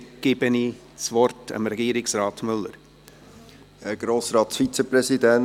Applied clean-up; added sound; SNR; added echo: none; none; none; none.